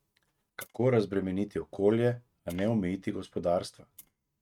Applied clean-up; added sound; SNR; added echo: neural mask model RNNoise.